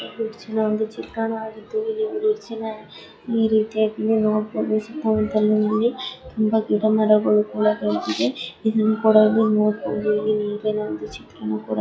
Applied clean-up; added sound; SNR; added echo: classical method log-MMSE.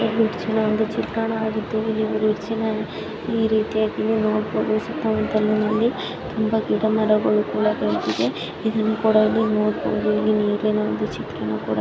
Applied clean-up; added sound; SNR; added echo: none; Bird; 15 dB; none.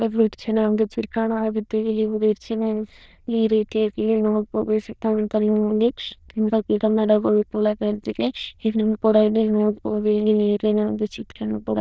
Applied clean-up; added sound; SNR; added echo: neural diffusion model UNIVERSE++.